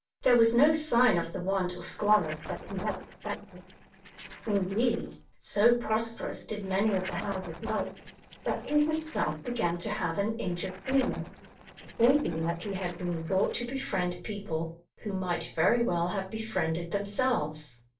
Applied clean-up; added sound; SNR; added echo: neural separator model SepFormer DNS4.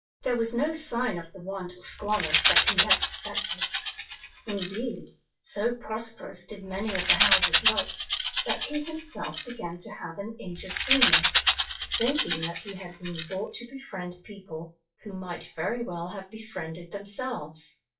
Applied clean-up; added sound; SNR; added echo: classical method WPE with log-MMSE.